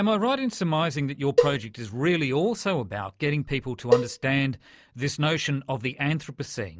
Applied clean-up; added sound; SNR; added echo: none; Cowbell; 1 dB; none.